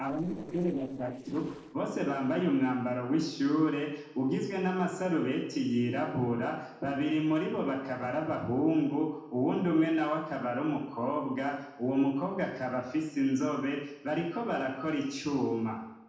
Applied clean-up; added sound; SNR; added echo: neural separator model SepFormer DNS4.